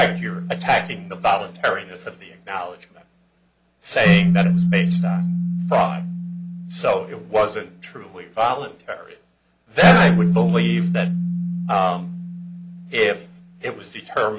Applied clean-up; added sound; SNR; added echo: none; Keyboard (musical); 0 dB; none.